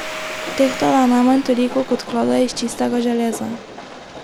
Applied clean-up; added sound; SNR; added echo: none; Domestic sounds, home sounds + Train; 11 dB; none.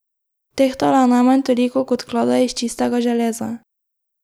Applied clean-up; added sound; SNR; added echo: none; none; none; none.